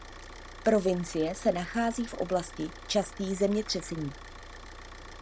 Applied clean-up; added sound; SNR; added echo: none; Idling / Car; 14 dB; none.